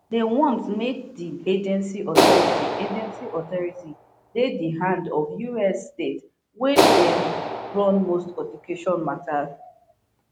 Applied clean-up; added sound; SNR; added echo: none; Clapping; 1 dB; none.